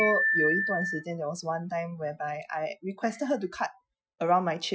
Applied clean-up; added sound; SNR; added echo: classical method Wiener filter.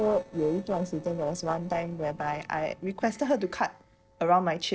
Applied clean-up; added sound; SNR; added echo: neural separator model SepFormer DNS4.